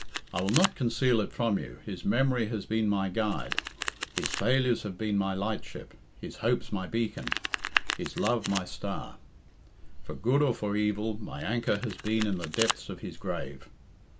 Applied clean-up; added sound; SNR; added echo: none; Domestic sounds, home sounds; 9 dB; none.